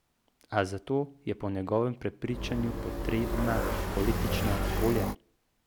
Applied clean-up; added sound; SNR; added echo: none; Motorcycle; -2 dB; none.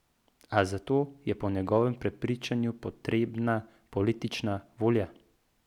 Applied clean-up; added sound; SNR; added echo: none; none; none; none.